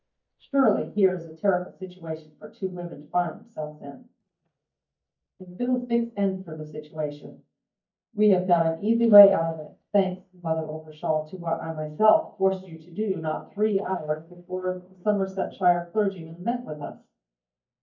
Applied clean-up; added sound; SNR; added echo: neural mask model DeepFilterNet 3.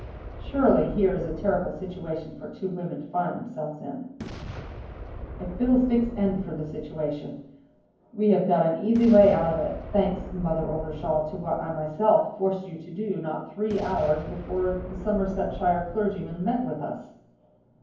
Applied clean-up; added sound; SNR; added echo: none; Boom; 14 dB; reverberation time 0.9 s.